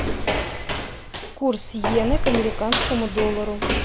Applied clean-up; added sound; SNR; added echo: none; Walk, footsteps; -1 dB; none.